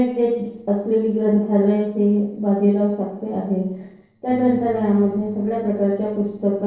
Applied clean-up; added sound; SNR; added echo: neural separator model SepFormer DNS4.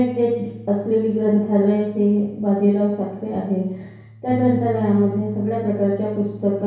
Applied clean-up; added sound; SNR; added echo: none; Bass guitar; 14 dB; reverberation time 0.6 s.